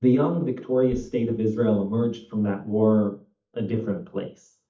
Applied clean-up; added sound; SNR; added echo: neural mask model DeepFilterNet 3.